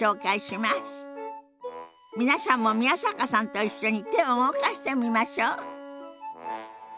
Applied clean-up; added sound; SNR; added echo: none; Bowed string instrument; 18 dB; none.